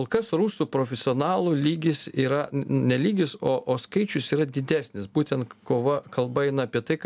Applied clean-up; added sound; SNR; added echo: none; none; none; none.